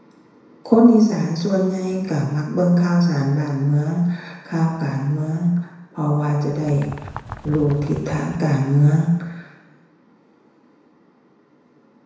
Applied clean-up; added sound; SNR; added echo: none; Bird; 15 dB; reverberation time 1.0 s.